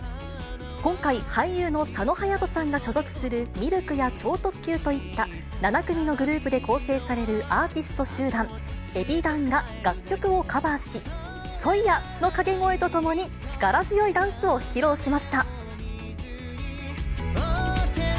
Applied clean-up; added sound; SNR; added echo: none; none; none; none.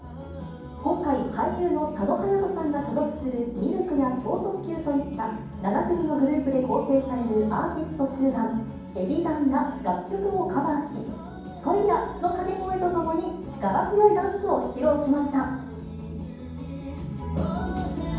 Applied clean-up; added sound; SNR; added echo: none; none; none; reverberation time 1.2 s.